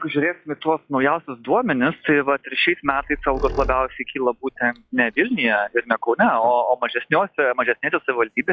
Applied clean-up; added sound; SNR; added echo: classical method log-MMSE.